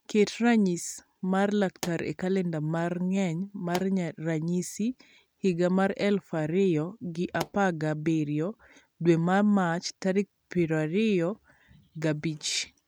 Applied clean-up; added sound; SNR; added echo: neural mask model RNNoise.